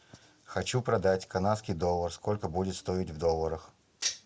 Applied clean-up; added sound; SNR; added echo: none; none; none; none.